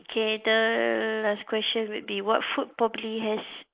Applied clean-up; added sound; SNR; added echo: neural mask model Resemble Enhance denoiser.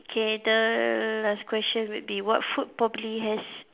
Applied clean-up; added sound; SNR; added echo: none; none; none; none.